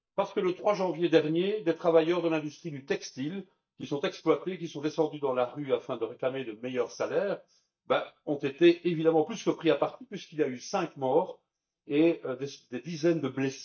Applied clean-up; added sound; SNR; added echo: neural mask model DeepFilterNet 3.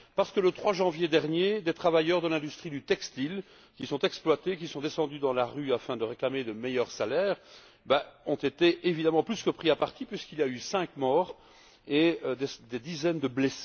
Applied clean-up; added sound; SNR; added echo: none; none; none; none.